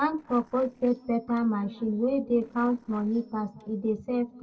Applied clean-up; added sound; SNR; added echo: neural separator model SepFormer DNS4.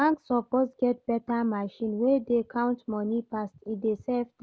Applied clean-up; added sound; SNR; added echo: none; none; none; none.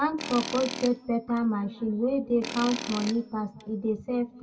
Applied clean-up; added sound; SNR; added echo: none; Tools; 10 dB; reverberation time 1.5 s.